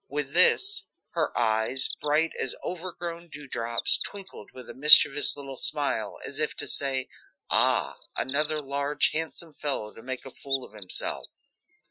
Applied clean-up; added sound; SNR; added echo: classical method Wiener filter.